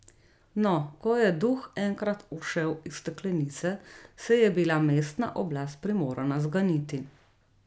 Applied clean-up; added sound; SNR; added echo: none; none; none; none.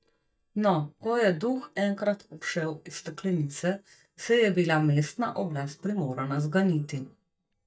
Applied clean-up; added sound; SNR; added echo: neural mask model DeepFilterNet 3.